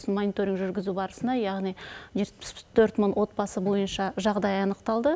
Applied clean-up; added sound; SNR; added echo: none; none; none; none.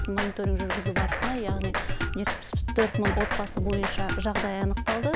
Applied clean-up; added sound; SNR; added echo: none; Drum kit; -2 dB; none.